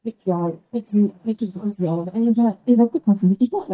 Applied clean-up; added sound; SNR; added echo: neural mask model DeepFilterNet 3.